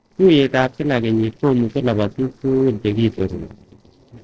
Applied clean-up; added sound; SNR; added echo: neural separator model SepFormer DNS4.